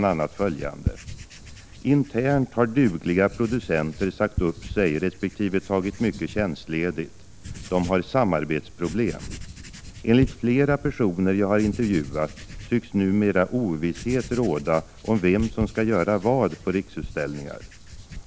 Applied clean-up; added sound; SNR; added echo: none; Writing; 14 dB; none.